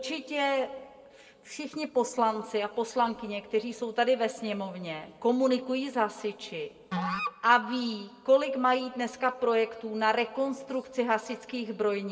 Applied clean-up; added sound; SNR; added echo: none; Musical instrument; 9 dB; reverberation time 1.0 s.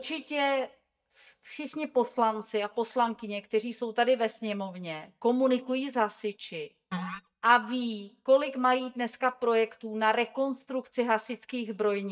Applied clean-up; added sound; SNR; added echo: neural mask model DeepFilterNet 3.